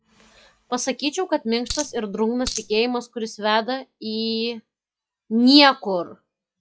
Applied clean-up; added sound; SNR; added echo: classical method log-MMSE.